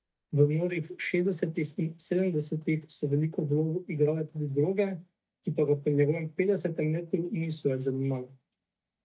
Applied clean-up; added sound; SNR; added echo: neural mask model DeepFilterNet 3.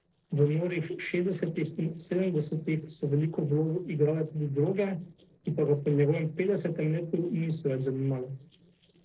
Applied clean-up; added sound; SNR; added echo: neural separator model SepFormer DNS4.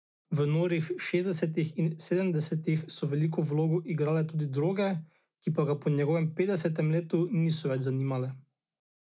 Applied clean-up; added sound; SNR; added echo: none; none; none; none.